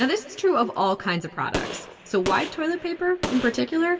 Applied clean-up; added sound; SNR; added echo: none; Gunshot, gunfire; 11 dB; reverberation time 1.3 s.